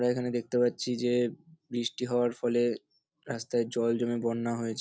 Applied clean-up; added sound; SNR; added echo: none; none; none; none.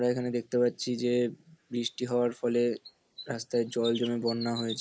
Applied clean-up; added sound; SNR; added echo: neural mask model Resemble Enhance denoiser.